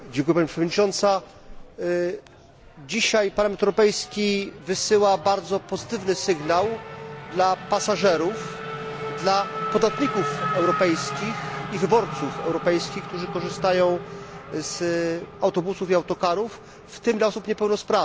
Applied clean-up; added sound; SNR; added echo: none; Race car, auto racing / Accelerating, revving, vroom; 10 dB; none.